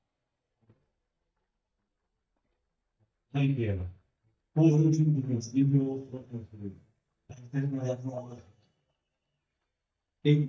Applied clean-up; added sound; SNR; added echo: neural mask model DeepFilterNet 3.